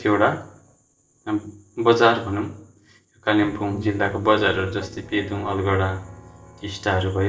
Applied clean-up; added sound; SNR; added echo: neural separator model SepFormer DNS4.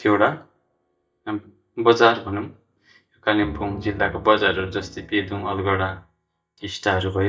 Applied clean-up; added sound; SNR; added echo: neural mask model DeepFilterNet 3.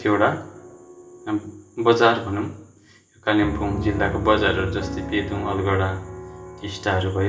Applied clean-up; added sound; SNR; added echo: none; Piano; 10 dB; reverberation time 0.6 s.